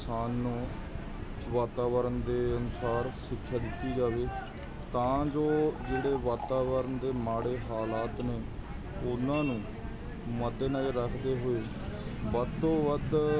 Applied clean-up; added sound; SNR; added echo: none; Liquid + Tambourine; 19 dB; none.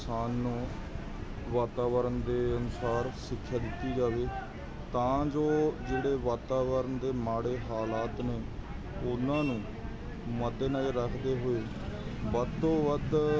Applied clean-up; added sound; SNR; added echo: none; none; none; none.